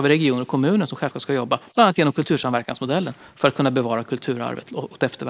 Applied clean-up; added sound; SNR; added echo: neural mask model Resemble Enhance denoiser.